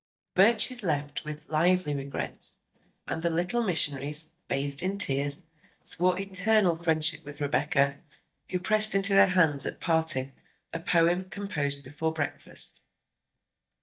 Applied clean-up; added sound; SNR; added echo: neural mask model DeepFilterNet 3.